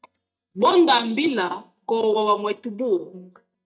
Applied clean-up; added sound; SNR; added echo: neural mask model DeepFilterNet 3.